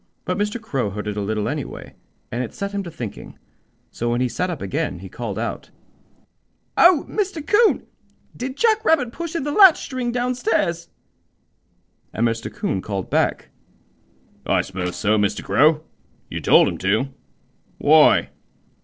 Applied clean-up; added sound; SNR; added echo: neural separator model SepFormer DNS4.